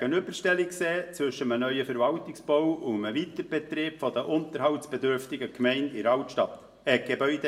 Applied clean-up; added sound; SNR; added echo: none; none; none; reverberation time 0.5 s.